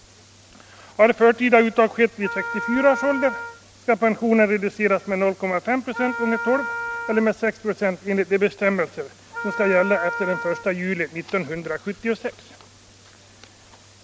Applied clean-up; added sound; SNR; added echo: none; Wind instrument, woodwind instrument; 9 dB; none.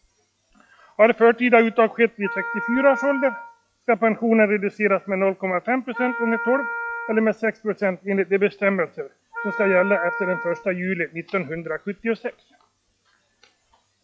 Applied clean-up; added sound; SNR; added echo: classical method log-MMSE.